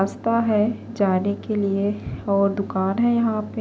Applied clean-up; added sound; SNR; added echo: none; none; none; none.